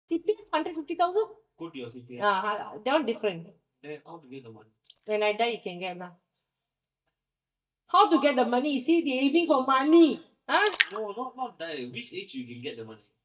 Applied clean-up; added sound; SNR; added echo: neural mask model DeepFilterNet 3.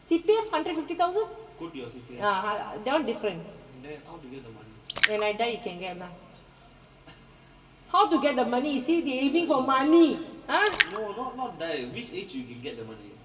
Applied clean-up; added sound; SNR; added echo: none; Splash, splatter; 7 dB; reverberation time 2.3 s.